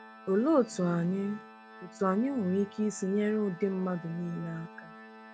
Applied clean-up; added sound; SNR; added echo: none; Organ; 18 dB; none.